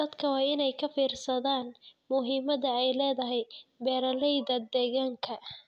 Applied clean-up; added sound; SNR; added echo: none; none; none; none.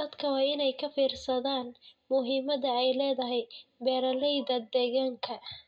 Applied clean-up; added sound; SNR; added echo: none; none; none; reverberation time 0.2 s.